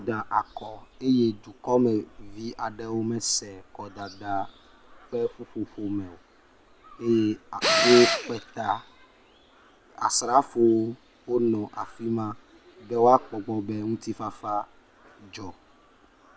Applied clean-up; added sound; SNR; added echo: none; Tools; -1 dB; none.